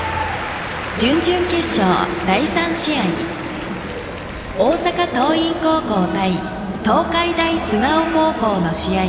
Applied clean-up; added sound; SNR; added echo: none; none; none; none.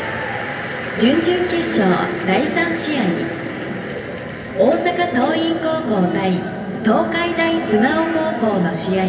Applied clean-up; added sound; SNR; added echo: none; none; none; reverberation time 0.3 s.